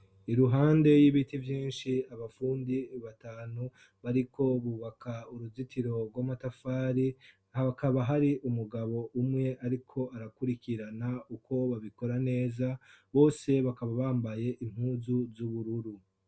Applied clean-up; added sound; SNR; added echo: none; none; none; none.